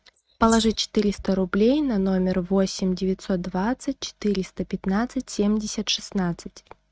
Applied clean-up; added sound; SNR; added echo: neural mask model RNNoise.